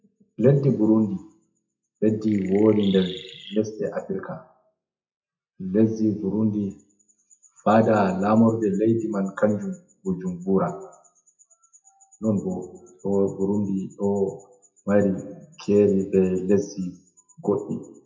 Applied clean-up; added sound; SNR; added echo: classical method WPE with log-MMSE.